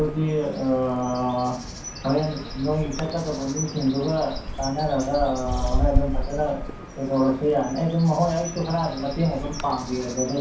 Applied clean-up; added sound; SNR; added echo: none; Bird; 5 dB; reverberation time 0.6 s.